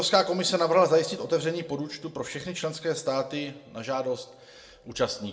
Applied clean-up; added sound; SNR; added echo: none; none; none; reverberation time 0.6 s.